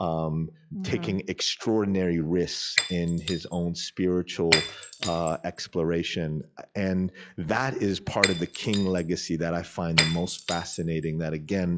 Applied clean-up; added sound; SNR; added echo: classical method log-MMSE.